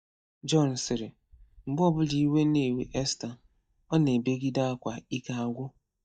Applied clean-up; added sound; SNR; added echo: neural mask model DeepFilterNet 3.